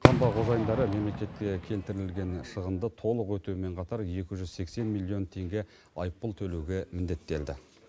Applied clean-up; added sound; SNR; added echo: none; Fireworks; -2 dB; none.